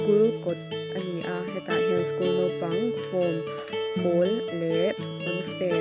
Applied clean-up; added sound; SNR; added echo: none; Acoustic guitar; 0 dB; none.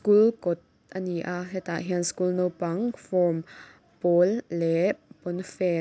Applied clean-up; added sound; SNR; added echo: none; none; none; none.